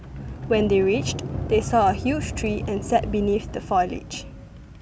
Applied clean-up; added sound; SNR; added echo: none; Sliding door; 8 dB; none.